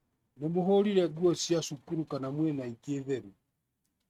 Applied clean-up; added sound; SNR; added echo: neural mask model RNNoise.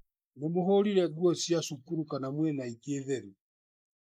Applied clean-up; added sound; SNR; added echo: neural mask model Resemble Enhance denoiser.